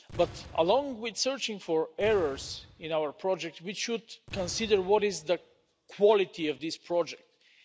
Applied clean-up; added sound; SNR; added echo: none; Boom; 19 dB; none.